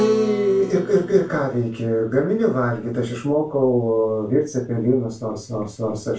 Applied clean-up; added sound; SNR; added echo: none; Acoustic guitar; 16 dB; reverberation time 0.3 s.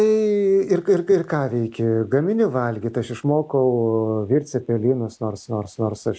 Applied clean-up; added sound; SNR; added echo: none; none; none; none.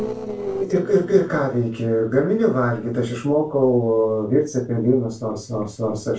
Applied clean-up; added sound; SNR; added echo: neural separator model SepFormer DNS4.